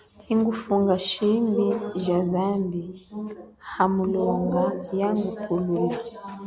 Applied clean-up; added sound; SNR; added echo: none; none; none; none.